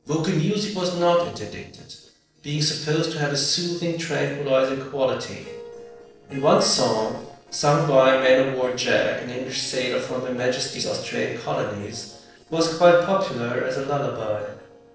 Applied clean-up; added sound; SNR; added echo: neural separator model SepFormer DNS4.